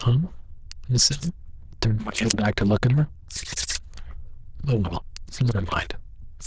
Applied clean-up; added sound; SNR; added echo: neural diffusion model UNIVERSE++.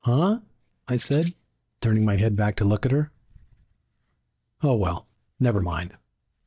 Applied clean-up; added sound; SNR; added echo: neural mask model DeepFilterNet 3.